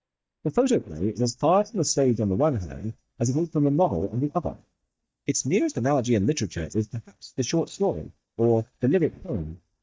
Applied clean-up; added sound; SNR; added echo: neural mask model DeepFilterNet 3.